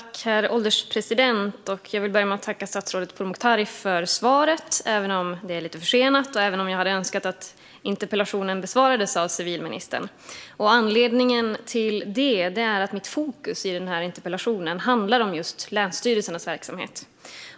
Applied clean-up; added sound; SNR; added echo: neural mask model Resemble Enhance denoiser.